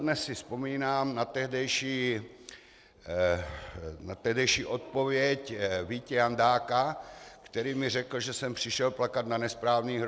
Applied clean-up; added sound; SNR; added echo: none; none; none; none.